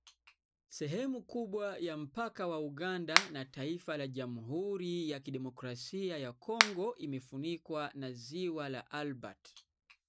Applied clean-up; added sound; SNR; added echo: none; Finger snapping; -5 dB; none.